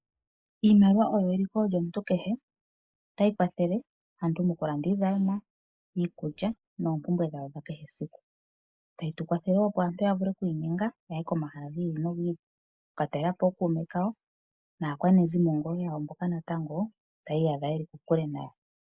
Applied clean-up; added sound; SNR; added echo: neural mask model Resemble Enhance denoiser.